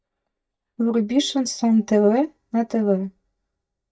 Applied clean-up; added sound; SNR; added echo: neural mask model DeepFilterNet 3.